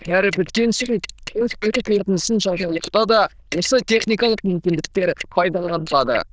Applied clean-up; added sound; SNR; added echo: neural diffusion model UNIVERSE++.